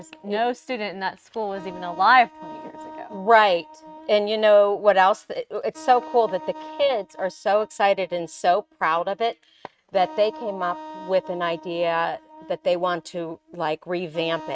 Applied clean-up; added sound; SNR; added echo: neural mask model RNNoise.